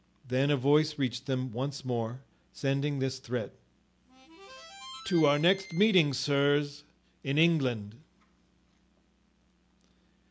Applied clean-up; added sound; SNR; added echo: none; Harmonica; 17 dB; none.